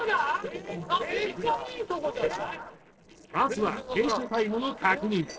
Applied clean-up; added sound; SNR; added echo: neural separator model SepFormer DNS4.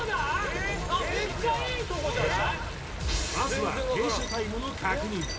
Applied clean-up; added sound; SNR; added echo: none; Stream; 12 dB; reverberation time 2.8 s.